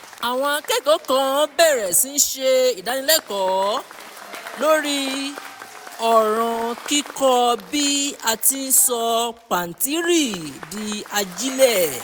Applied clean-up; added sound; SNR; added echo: none; Applause / Crowd / Cheering; 18 dB; none.